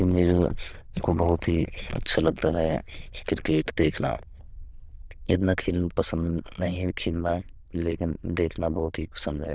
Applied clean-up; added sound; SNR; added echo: neural diffusion model UNIVERSE++.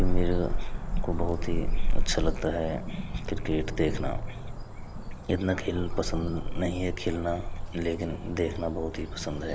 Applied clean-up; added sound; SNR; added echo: none; Cricket / Motor vehicle (road); -3 dB; none.